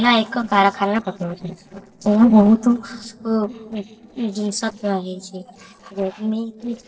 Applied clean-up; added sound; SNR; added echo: neural separator model SepFormer DNS4.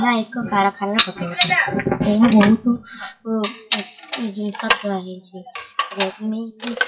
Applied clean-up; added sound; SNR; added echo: classical method WPE with log-MMSE.